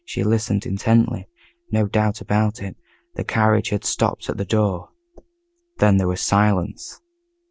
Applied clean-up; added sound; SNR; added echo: none; none; none; none.